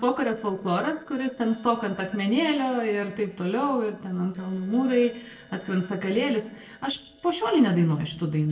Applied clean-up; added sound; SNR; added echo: neural separator model SepFormer DNS4.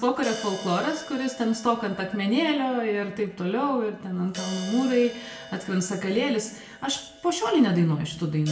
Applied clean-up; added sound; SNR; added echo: none; Crash cymbal; 17 dB; reverberation time 0.6 s.